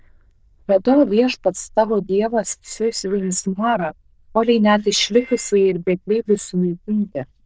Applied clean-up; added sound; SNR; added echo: neural diffusion model UNIVERSE++.